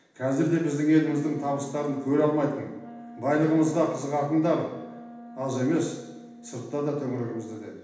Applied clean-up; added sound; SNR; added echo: none; Wind instrument, woodwind instrument; 18 dB; reverberation time 0.9 s.